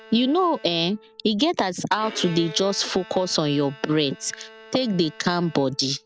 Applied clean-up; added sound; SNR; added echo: none; Bowed string instrument; 19 dB; none.